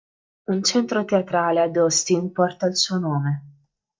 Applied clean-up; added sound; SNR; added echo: neural mask model DeepFilterNet 3.